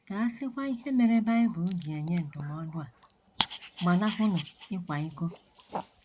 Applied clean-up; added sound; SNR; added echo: none; Dog; 12 dB; none.